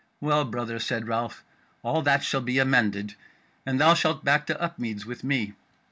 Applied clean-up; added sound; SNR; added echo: none; none; none; none.